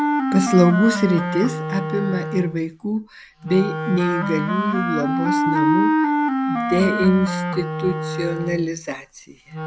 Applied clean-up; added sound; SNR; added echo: none; Wind instrument, woodwind instrument; 1 dB; none.